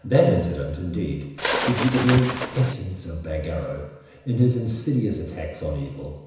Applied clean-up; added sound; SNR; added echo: none; Bird; 2 dB; reverberation time 1.0 s.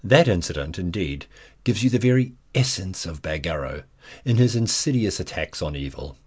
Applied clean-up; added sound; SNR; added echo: none; none; none; none.